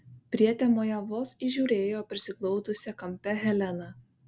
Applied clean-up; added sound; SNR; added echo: none; none; none; none.